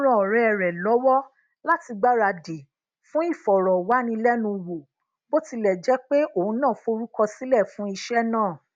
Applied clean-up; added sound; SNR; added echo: none; none; none; none.